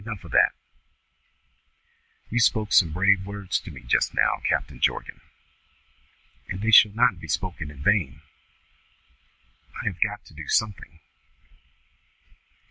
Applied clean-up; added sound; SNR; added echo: none; none; none; none.